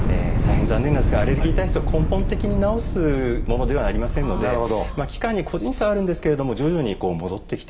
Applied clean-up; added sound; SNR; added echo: none; Thunder / Explosion; 0 dB; reverberation time 1.2 s.